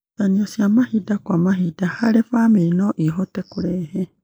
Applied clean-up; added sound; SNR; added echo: neural mask model Resemble Enhance denoiser.